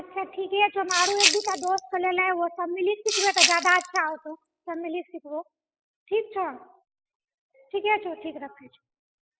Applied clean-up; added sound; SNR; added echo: classical method spectral subtraction.